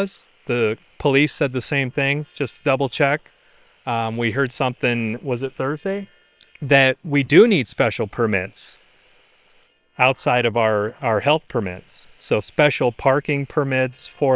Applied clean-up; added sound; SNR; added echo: neural separator model SepFormer WHAM!.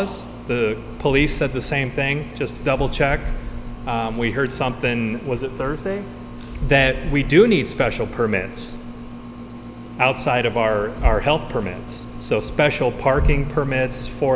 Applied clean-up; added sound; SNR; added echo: none; none; none; none.